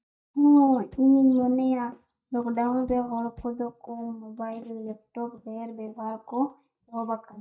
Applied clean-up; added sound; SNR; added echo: neural mask model DeepFilterNet 3.